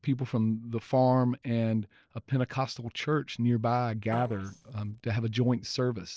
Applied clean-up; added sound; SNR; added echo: neural separator model SepFormer DNS4.